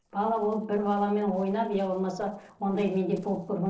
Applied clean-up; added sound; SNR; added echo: neural separator model SepFormer DNS4.